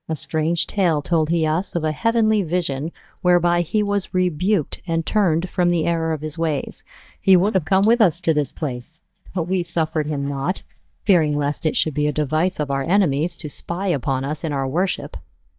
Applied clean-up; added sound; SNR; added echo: neural mask model DeepFilterNet 3.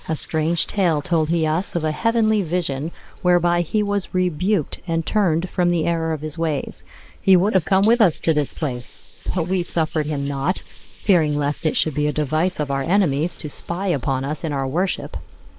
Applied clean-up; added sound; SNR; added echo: neural mask model Resemble Enhance denoiser.